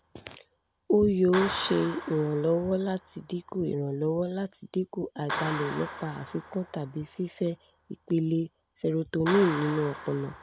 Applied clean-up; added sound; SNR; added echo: none; Clapping; 11 dB; none.